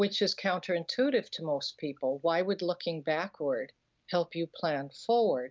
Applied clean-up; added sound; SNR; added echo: none; none; none; none.